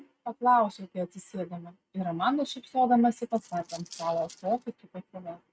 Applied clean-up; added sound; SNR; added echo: neural mask model RNNoise.